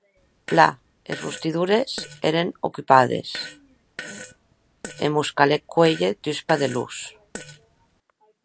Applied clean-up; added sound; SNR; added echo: none; Fart; 18 dB; none.